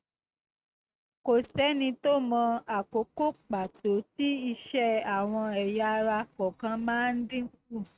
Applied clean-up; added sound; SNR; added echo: neural mask model RNNoise.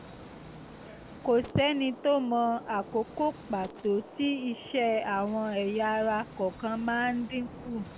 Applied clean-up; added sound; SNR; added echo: none; Gunshot, gunfire; 16 dB; none.